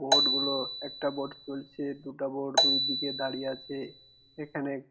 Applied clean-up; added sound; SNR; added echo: none; Marimba, xylophone; -4 dB; reverberation time 0.4 s.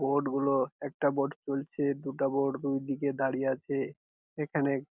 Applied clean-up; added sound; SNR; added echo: none; none; none; none.